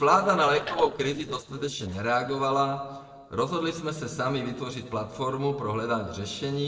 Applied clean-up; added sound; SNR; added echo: neural separator model SepFormer DNS4.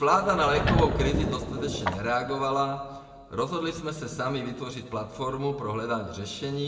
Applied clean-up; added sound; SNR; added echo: none; Sliding door / Wood; 0 dB; reverberation time 1.3 s.